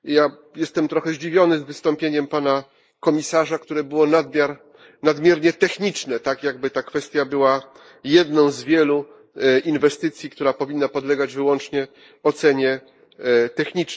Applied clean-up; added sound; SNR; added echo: neural mask model Resemble Enhance denoiser.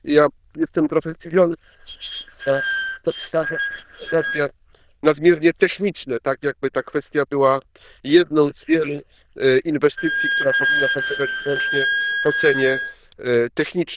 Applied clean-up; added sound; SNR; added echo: neural diffusion model UNIVERSE++.